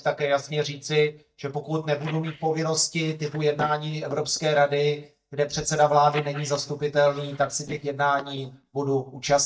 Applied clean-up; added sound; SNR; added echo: neural mask model DeepFilterNet 3.